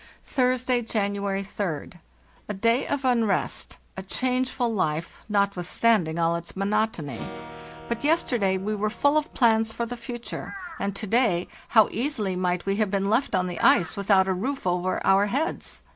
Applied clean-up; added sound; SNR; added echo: none; Crow + Acoustic guitar / Strum; 17 dB; none.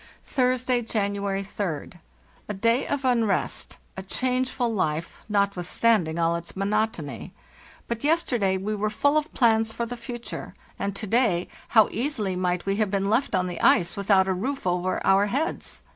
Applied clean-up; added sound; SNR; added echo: none; none; none; none.